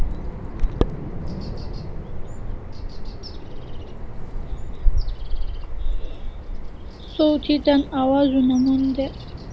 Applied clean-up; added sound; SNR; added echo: none; Bird vocalization, bird call, bird song; 0 dB; none.